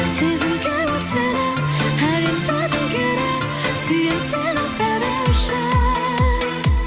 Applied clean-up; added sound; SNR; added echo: none; none; none; none.